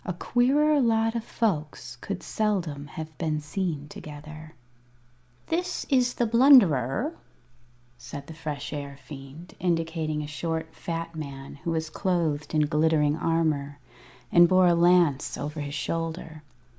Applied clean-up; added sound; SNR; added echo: none; none; none; none.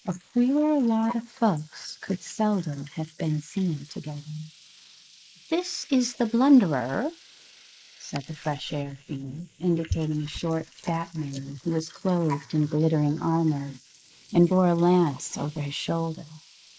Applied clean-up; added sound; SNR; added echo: neural mask model Resemble Enhance denoiser.